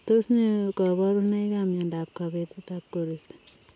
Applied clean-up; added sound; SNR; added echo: none; none; none; none.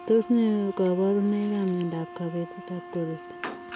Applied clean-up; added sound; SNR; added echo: none; Wind instrument, woodwind instrument + Chirp, tweet; 14 dB; none.